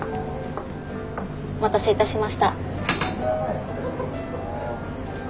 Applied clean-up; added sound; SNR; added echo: none; Gong; 15 dB; none.